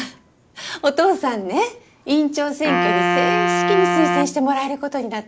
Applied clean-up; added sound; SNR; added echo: none; Wind instrument, woodwind instrument; 0 dB; none.